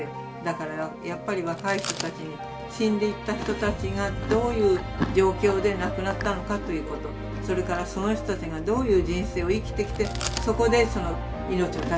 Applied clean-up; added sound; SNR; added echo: none; Chewing, mastication; 13 dB; none.